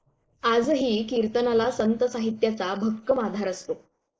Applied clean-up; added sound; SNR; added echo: neural mask model Resemble Enhance denoiser.